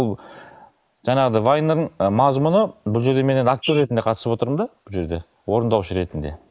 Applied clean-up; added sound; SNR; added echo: neural mask model Resemble Enhance denoiser.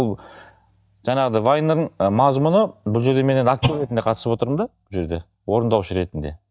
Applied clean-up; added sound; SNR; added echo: neural mask model DeepFilterNet 3.